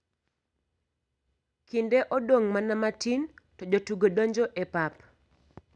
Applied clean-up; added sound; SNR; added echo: none; none; none; none.